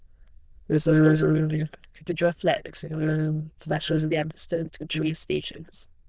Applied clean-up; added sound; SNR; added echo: neural diffusion model UNIVERSE++.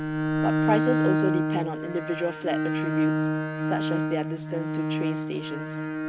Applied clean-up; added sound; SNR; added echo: none; Bowed string instrument; -4 dB; none.